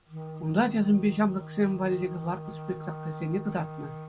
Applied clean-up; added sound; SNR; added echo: none; Wind instrument, woodwind instrument; 11 dB; none.